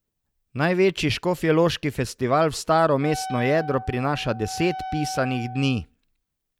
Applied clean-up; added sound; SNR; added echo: none; Wind instrument, woodwind instrument; 11 dB; none.